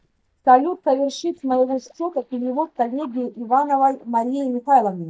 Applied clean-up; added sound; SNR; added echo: neural mask model DeepFilterNet 3.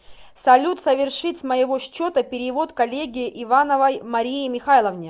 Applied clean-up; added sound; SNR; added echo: none; none; none; none.